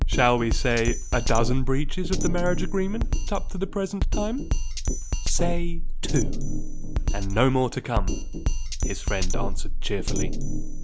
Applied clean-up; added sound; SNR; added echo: none; Drum kit; -5 dB; none.